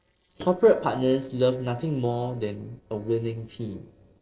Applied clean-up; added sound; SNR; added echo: neural separator model SepFormer DNS4.